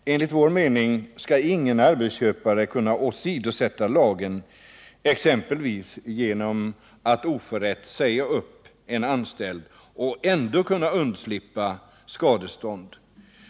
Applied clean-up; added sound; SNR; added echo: none; none; none; none.